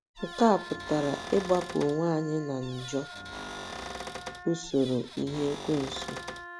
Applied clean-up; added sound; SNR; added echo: none; Cupboard open or close / Door + Wind instrument, woodwind instrument; 11 dB; none.